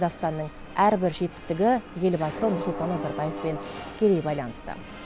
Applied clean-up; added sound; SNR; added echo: none; Mechanisms; 11 dB; none.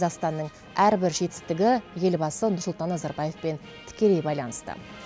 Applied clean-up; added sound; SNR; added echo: none; none; none; none.